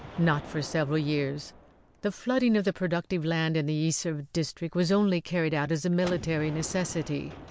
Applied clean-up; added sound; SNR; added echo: none; Gunshot, gunfire; 18 dB; none.